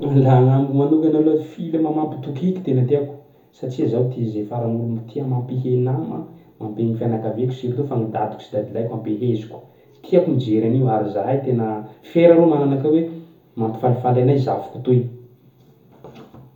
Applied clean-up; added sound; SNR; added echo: none; none; none; reverberation time 0.6 s.